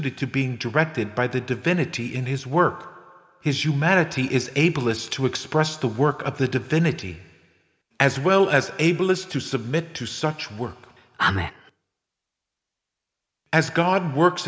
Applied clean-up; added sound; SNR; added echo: none; none; none; none.